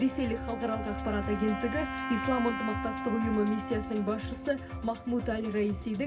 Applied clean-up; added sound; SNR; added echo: none; Wind instrument, woodwind instrument; 7 dB; reverberation time 0.4 s.